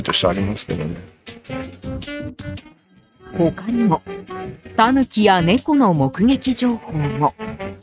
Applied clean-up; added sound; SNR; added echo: neural mask model RNNoise.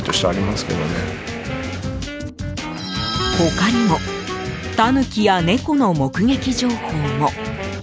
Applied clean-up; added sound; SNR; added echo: none; Wind instrument, woodwind instrument; 12 dB; none.